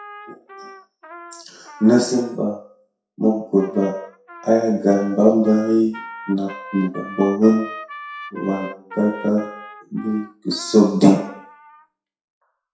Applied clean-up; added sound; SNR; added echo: classical method WPE with log-MMSE.